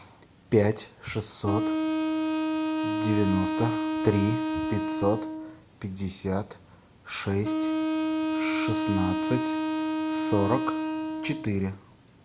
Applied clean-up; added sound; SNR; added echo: none; Wind instrument, woodwind instrument; 0 dB; none.